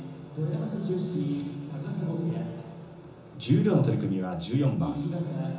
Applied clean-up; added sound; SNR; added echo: none; none; none; reverberation time 0.7 s.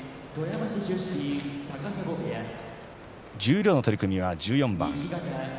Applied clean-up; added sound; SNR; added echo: none; none; none; none.